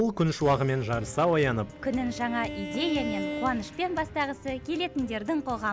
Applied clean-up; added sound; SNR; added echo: none; Bowed string instrument; 12 dB; none.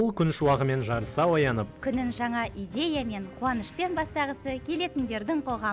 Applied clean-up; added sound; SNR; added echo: none; none; none; none.